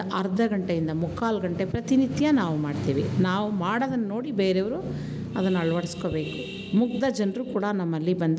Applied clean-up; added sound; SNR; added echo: none; none; none; none.